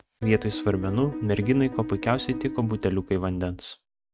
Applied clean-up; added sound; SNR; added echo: none; Piano; 11 dB; none.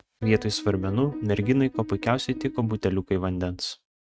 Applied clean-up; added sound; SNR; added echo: neural mask model RNNoise.